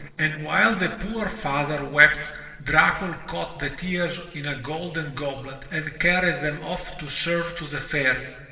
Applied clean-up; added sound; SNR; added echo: neural separator model SepFormer DNS4.